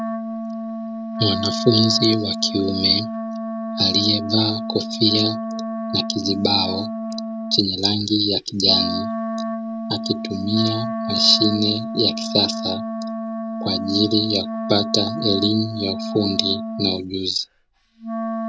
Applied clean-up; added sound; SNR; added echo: none; Wind instrument, woodwind instrument; 5 dB; none.